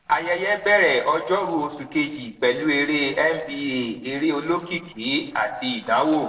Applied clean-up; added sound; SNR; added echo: neural separator model SepFormer DNS4.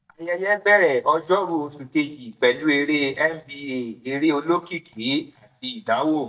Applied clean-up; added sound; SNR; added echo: neural mask model DeepFilterNet 3.